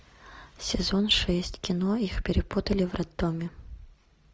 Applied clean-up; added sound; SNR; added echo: none; none; none; none.